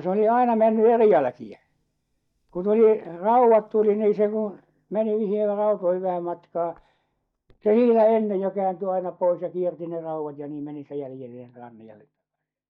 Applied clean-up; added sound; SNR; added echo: neural mask model DeepFilterNet 3.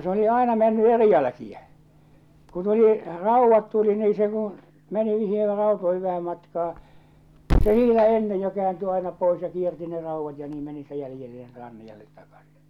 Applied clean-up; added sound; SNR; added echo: none; Thump, thud; 11 dB; none.